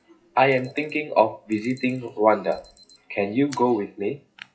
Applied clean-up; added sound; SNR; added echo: classical method WPE with log-MMSE.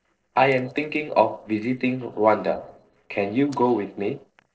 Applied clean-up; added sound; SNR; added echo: neural separator model SepFormer DNS4.